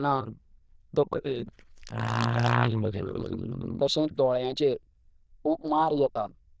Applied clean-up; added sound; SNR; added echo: neural diffusion model UNIVERSE++.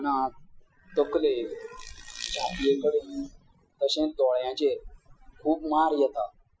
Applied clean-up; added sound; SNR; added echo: classical method Wiener filter.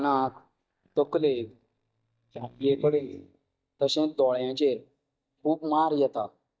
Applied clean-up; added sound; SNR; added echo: neural mask model DeepFilterNet 3.